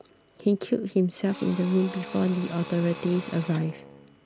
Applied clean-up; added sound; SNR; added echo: none; Drill + Wind instrument, woodwind instrument; 14 dB; none.